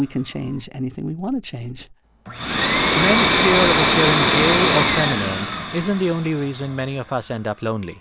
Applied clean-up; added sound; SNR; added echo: none; Domestic sounds, home sounds; -2 dB; none.